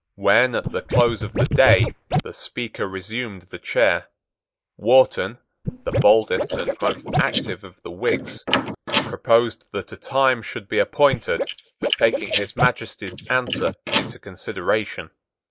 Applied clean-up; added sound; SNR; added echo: neural mask model Resemble Enhance denoiser.